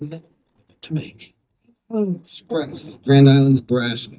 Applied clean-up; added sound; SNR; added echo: neural mask model DeepFilterNet 3.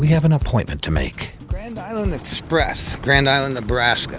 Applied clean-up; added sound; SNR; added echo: none; none; none; none.